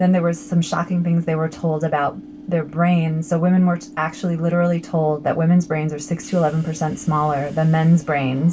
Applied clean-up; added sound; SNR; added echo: none; Subway, metro, underground / Train; 19 dB; reverberation time 0.2 s.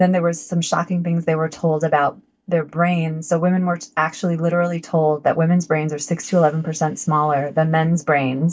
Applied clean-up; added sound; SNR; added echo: neural mask model DeepFilterNet 3.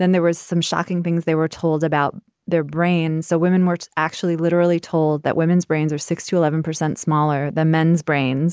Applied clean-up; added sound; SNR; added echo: none; none; none; none.